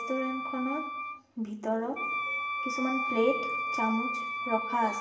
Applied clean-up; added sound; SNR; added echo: none; Wind instrument, woodwind instrument; 2 dB; reverberation time 1.0 s.